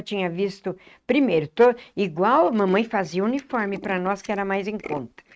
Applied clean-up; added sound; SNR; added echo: neural mask model RNNoise.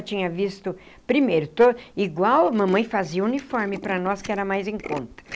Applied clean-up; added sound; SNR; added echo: none; Tools; 19 dB; none.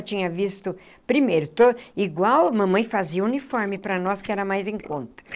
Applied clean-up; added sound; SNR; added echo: neural separator model SepFormer DNS4.